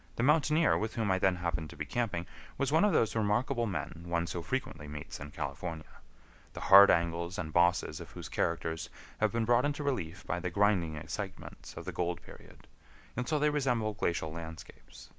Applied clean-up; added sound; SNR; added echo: none; none; none; none.